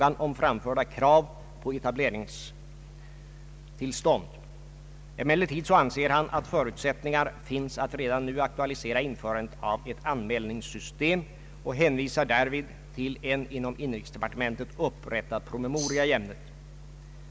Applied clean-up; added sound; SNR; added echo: none; Tambourine; 8 dB; none.